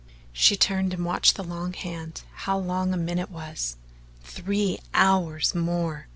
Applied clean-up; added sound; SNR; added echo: none; none; none; none.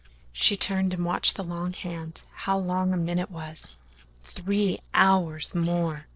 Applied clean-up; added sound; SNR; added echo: neural separator model SepFormer DNS4.